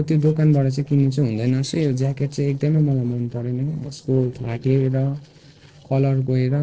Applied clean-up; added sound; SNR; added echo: neural separator model SepFormer DNS4.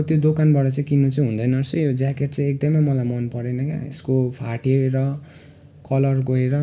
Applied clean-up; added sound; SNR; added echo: none; none; none; none.